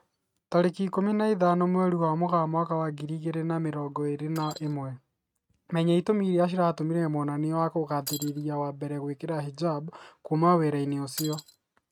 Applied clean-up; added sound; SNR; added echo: neural mask model RNNoise.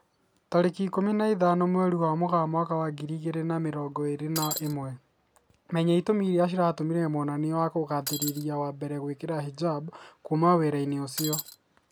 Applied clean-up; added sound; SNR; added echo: none; Shatter; 7 dB; none.